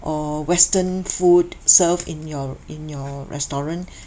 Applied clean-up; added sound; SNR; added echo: none; none; none; none.